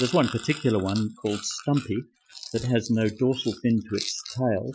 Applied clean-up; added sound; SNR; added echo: classical method Wiener filter.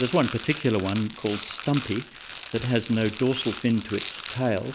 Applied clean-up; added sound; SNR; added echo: none; Rattle; 9 dB; none.